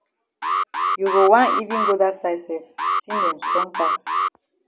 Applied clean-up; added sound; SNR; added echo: none; Alarm; 0 dB; none.